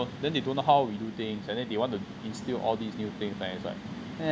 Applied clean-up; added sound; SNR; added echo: none; none; none; none.